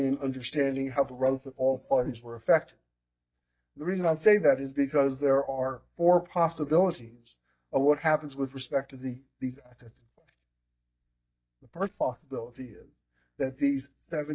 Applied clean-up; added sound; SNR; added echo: neural mask model DeepFilterNet 3.